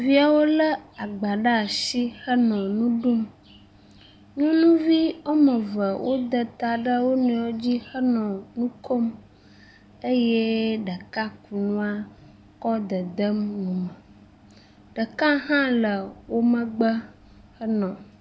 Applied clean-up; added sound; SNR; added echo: none; none; none; none.